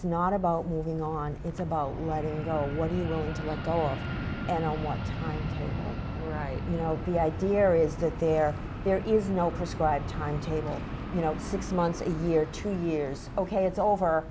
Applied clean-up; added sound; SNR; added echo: none; Fixed-wing aircraft, airplane; 8 dB; none.